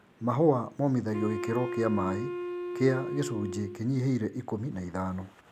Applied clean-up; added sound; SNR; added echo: none; Wind instrument, woodwind instrument; 6 dB; none.